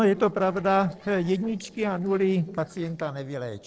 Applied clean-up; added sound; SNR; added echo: neural separator model SepFormer DNS4.